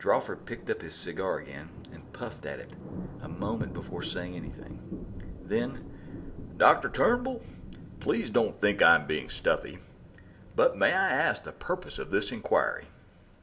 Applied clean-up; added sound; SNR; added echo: none; Thunder; 12 dB; reverberation time 0.4 s.